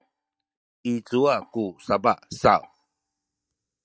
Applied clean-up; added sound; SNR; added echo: neural mask model DeepFilterNet 3.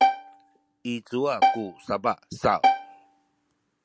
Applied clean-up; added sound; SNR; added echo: none; Bowed string instrument; -3 dB; none.